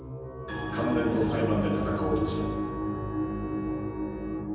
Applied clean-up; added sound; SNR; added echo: none; Wind instrument, woodwind instrument; 12 dB; reverberation time 1.1 s.